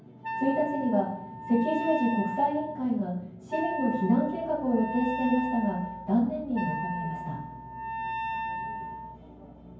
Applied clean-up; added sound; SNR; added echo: none; Wind instrument, woodwind instrument; 6 dB; reverberation time 0.9 s.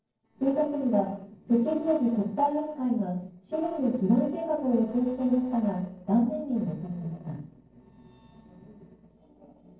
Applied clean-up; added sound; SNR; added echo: neural separator model SepFormer DNS4.